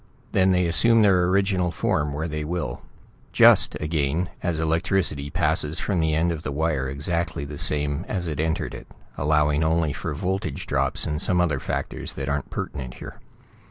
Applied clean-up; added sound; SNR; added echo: none; none; none; none.